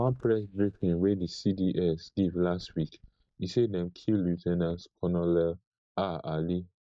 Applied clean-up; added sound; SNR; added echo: neural mask model DeepFilterNet 3.